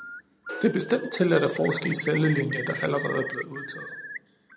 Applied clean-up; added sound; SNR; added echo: none; Bird; 9 dB; none.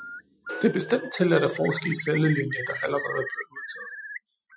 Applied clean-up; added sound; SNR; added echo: classical method Wiener filter.